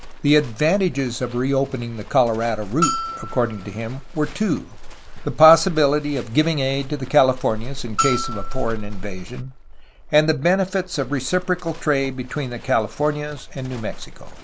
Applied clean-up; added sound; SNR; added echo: none; Bell + Livestock, farm animals, working animals; 8 dB; none.